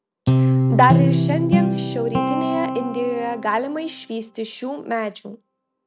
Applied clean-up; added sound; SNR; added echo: none; Guitar; -3 dB; none.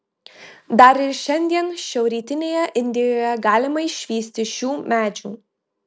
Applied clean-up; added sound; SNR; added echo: none; none; none; none.